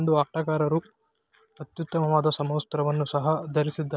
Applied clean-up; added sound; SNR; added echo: none; none; none; none.